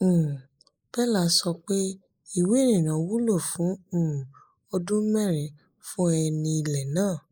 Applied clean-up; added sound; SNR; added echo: neural mask model Resemble Enhance denoiser.